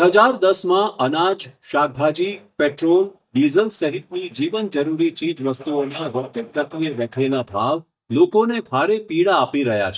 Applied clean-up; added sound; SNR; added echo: neural mask model DeepFilterNet 3.